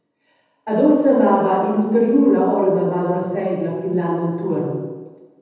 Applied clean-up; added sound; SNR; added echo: none; none; none; reverberation time 1.0 s.